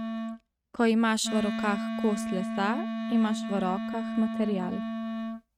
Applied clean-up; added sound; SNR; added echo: neural mask model RNNoise.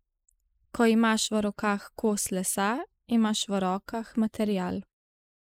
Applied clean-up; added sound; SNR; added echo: neural mask model Resemble Enhance denoiser.